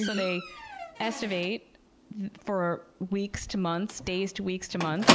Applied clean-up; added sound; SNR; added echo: none; Squeak; 1 dB; none.